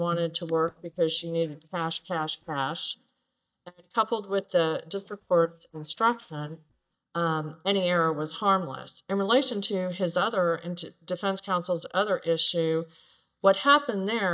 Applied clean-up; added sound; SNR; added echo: neural mask model DeepFilterNet 3.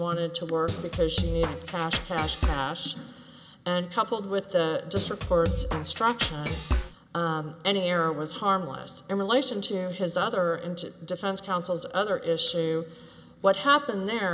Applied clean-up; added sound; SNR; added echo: none; Drum kit; 3 dB; none.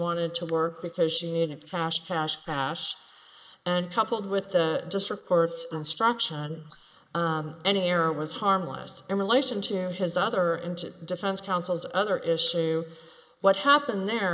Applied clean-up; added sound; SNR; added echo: neural mask model Resemble Enhance denoiser.